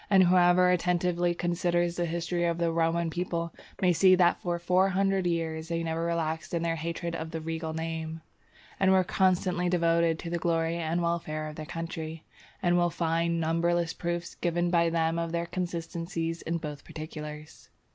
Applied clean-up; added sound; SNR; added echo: neural mask model Resemble Enhance denoiser.